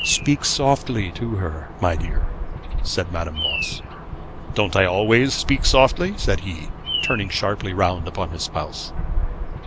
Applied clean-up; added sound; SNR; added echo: none; Bird vocalization, bird call, bird song; 4 dB; none.